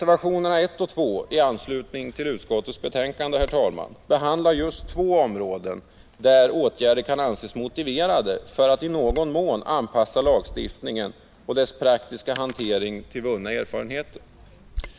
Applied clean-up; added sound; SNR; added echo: none; Shatter + Bird vocalization, bird call, bird song; 18 dB; none.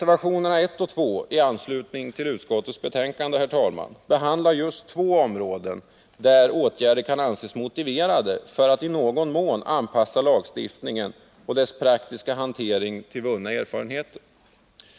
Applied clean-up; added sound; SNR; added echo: none; none; none; none.